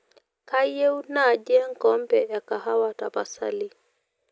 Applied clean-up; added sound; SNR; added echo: none; none; none; none.